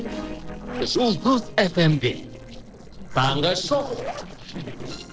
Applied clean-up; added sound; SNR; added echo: neural separator model SepFormer DNS4.